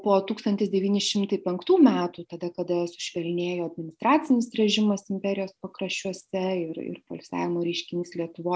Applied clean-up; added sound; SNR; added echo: none; none; none; none.